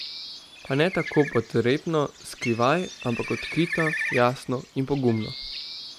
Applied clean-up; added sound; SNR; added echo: none; Bird; 9 dB; none.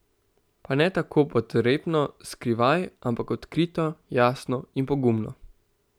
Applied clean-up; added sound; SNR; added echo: none; none; none; none.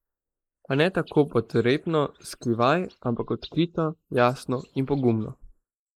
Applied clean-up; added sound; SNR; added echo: neural mask model Resemble Enhance denoiser.